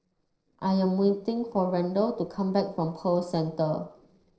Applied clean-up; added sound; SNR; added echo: neural separator model SepFormer DNS4.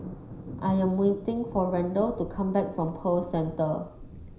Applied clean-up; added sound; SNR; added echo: none; Thunder; 12 dB; reverberation time 0.5 s.